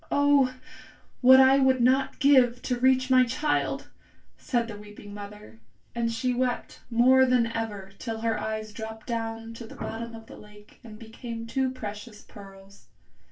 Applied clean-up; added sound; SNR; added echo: neural separator model SepFormer DNS4.